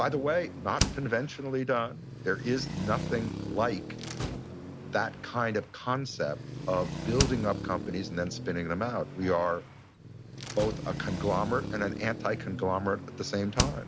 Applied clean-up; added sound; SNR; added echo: none; Slam + Traffic noise, roadway noise; 5 dB; none.